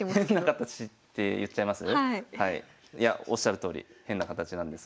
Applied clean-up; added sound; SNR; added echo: none; none; none; none.